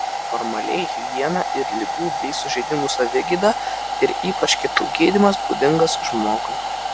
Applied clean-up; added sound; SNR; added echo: none; Domestic sounds, home sounds; 3 dB; none.